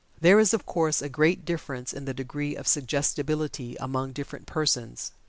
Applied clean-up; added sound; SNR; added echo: none; none; none; none.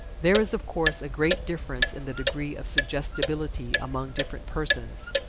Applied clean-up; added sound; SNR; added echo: none; Clock; 1 dB; none.